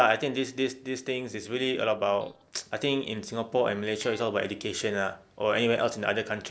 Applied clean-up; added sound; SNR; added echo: neural separator model SepFormer DNS4.